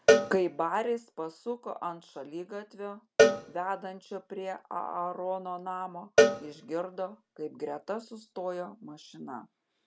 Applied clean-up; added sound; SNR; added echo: none; Cowbell; -5 dB; none.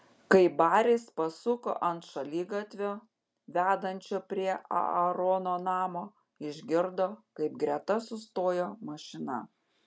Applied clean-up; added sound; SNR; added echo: none; none; none; none.